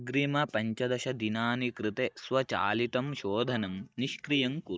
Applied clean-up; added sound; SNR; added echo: neural mask model DeepFilterNet 3.